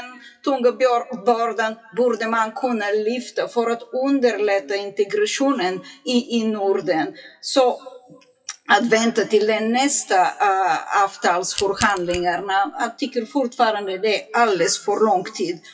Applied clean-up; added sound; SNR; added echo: classical method WPE with log-MMSE.